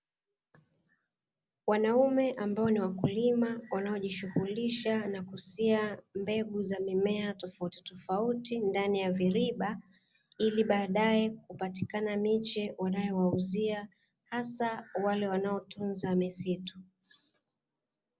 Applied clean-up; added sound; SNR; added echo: none; none; none; none.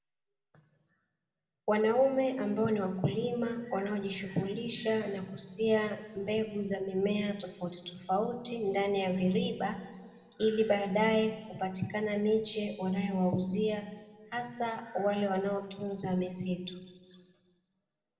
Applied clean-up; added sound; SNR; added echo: none; none; none; reverberation time 1.3 s.